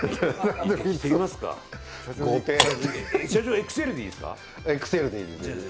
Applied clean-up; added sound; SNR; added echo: none; Shatter; 7 dB; none.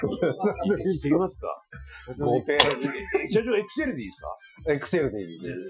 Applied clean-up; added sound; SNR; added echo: classical method Wiener filter.